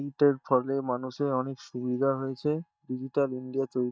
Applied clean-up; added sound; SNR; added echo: neural mask model DeepFilterNet 3.